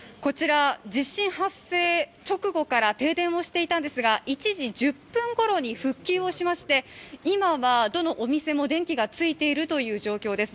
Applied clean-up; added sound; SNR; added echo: none; none; none; none.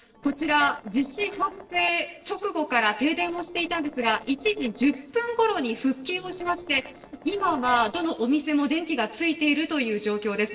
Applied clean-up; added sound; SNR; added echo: neural separator model SepFormer DNS4.